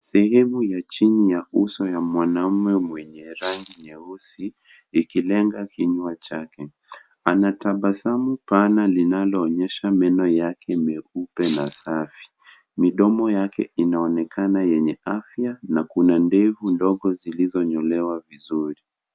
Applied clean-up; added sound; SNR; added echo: none; Rattle (instrument); 18 dB; none.